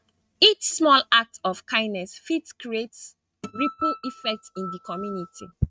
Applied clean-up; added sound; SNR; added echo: neural mask model RNNoise.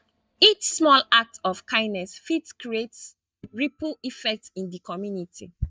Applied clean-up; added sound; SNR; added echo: neural mask model DeepFilterNet 3.